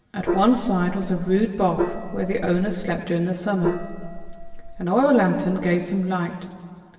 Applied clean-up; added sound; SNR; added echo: none; Gong; 6 dB; reverberation time 1.9 s.